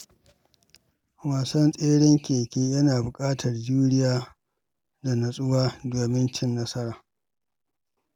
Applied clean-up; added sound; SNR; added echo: none; none; none; none.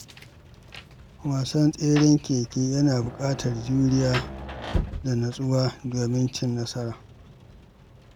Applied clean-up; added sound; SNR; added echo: none; Rain; 12 dB; none.